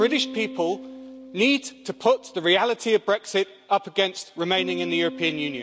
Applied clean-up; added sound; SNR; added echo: none; Bass guitar; 15 dB; none.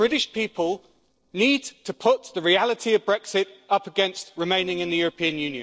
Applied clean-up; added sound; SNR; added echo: neural separator model SepFormer DNS4.